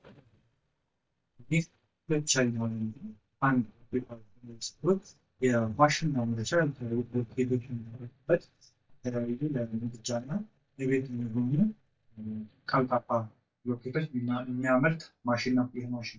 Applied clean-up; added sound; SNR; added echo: neural mask model DeepFilterNet 3.